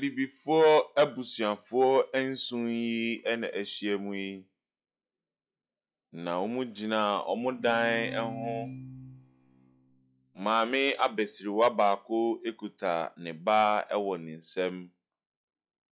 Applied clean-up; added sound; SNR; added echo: classical method log-MMSE.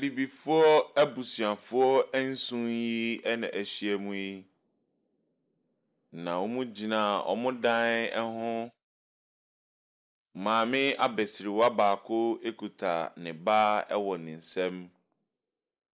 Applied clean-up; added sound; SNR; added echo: neural mask model Resemble Enhance denoiser.